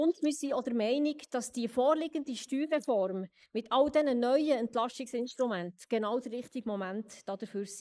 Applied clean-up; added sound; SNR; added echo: neural mask model Resemble Enhance denoiser.